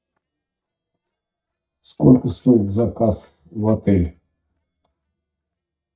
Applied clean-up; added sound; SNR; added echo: neural mask model DeepFilterNet 3.